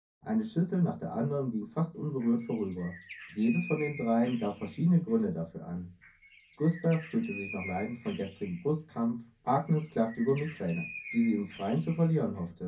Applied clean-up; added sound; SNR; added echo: none; Bird; 17 dB; reverberation time 0.3 s.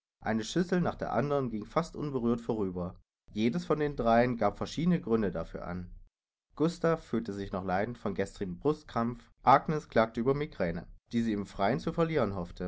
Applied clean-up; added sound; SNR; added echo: none; none; none; none.